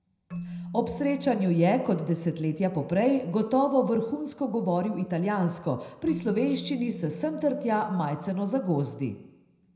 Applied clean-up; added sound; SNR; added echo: none; Keyboard (musical); 16 dB; reverberation time 0.7 s.